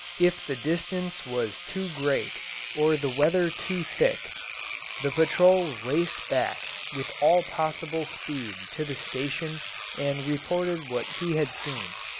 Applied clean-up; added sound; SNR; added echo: none; Engine / Domestic sounds, home sounds; 6 dB; none.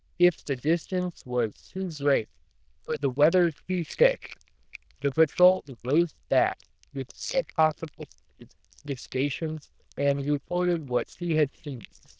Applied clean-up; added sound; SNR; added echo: neural diffusion model UNIVERSE++.